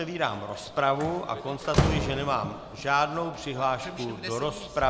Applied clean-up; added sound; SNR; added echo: none; Slam; 5 dB; none.